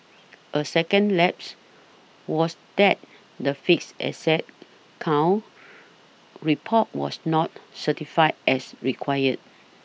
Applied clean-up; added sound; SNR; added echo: none; none; none; none.